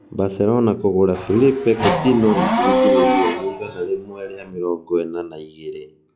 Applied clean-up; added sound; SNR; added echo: classical method log-MMSE.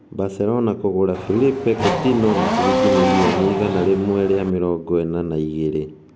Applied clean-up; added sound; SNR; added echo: none; Race car, auto racing / Accelerating, revving, vroom; 2 dB; none.